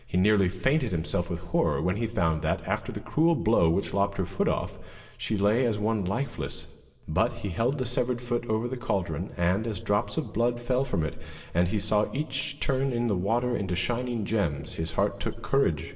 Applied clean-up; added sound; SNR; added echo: none; none; none; reverberation time 0.9 s.